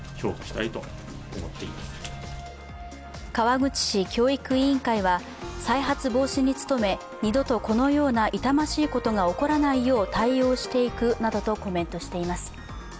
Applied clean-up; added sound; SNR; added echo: none; none; none; none.